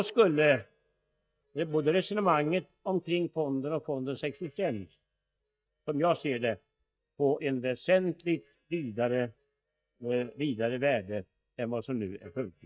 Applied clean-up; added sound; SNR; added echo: neural mask model DeepFilterNet 3.